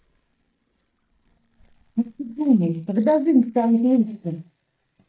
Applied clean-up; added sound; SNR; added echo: neural mask model DeepFilterNet 3.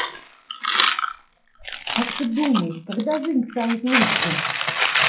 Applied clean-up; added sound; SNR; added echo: classical method WPE with log-MMSE.